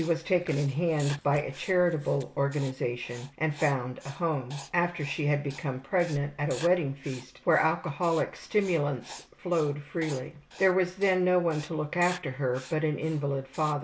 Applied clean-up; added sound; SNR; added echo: none; Chewing, mastication + Writing; 20 dB; none.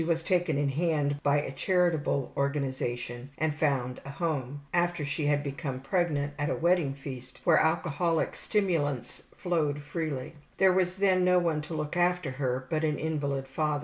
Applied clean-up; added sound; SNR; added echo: none; none; none; none.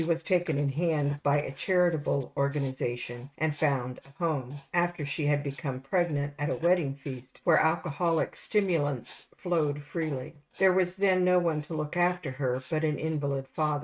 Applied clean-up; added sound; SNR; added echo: neural mask model RNNoise.